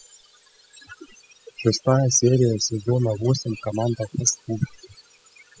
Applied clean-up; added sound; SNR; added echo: classical method spectral subtraction.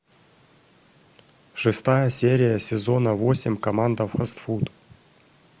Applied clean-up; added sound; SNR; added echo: none; none; none; none.